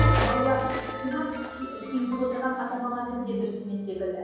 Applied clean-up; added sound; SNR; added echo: none; Bell; 0 dB; reverberation time 1.3 s.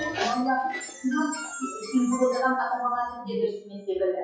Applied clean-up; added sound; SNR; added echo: classical method WPE with log-MMSE.